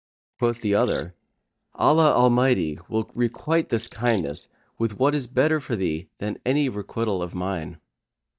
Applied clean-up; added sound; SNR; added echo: neural mask model DeepFilterNet 3.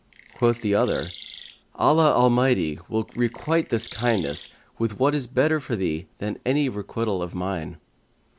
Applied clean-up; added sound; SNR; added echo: none; Chirp, tweet; 19 dB; none.